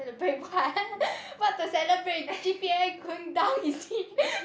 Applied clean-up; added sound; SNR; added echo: none; none; none; none.